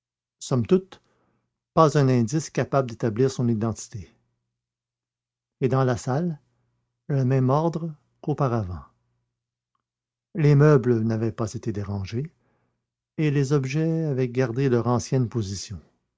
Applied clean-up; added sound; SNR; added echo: none; none; none; none.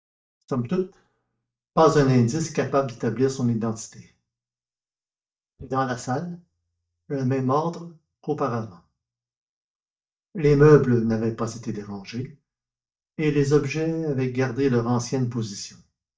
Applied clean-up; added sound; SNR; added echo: neural mask model DeepFilterNet 3.